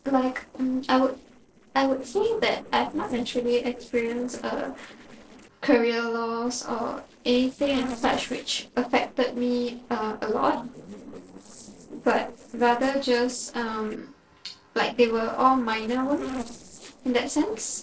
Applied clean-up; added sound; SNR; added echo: neural separator model SepFormer DNS4.